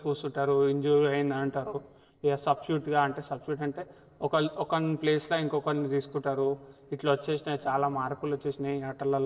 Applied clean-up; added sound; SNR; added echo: neural separator model SepFormer DNS4.